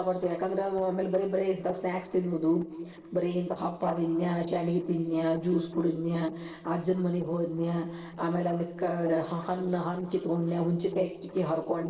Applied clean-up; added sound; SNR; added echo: neural separator model SepFormer DNS4.